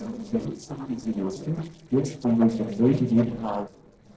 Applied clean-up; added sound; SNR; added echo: neural separator model SepFormer DNS4.